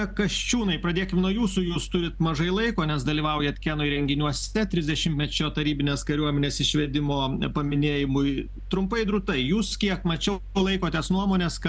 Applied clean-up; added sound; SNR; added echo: none; Mechanical fan; 12 dB; none.